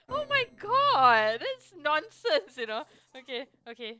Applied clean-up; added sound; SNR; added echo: neural separator model SepFormer DNS4.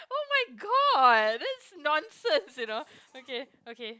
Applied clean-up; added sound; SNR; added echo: none; none; none; none.